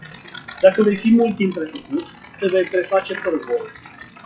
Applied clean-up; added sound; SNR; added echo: classical method WPE with log-MMSE.